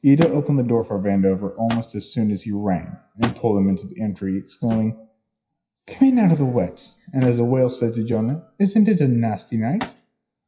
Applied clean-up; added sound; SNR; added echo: classical method WPE with log-MMSE.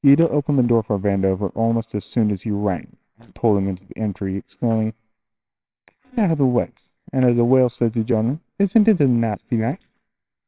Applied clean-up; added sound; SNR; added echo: neural separator model SepFormer WHAMR!.